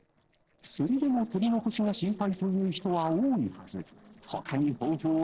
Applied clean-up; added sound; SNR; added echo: neural separator model SepFormer DNS4.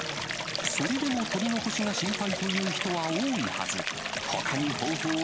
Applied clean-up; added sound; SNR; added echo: none; Stream; 2 dB; none.